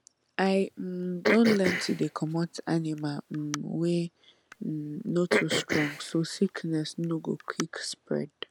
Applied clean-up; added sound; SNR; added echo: none; Cough; 5 dB; none.